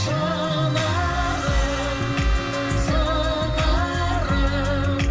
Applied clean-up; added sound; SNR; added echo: none; Trumpet; 17 dB; reverberation time 1.3 s.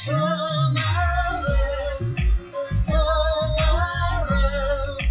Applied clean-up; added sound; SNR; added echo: classical method WPE with log-MMSE.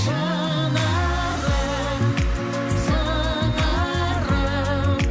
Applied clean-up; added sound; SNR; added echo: none; none; none; none.